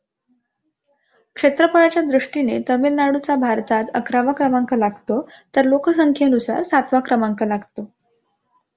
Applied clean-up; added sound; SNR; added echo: none; none; none; none.